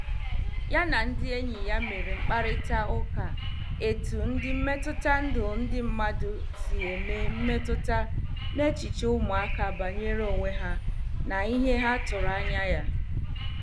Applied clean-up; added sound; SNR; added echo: none; Subway, metro, underground / Wind; -3 dB; none.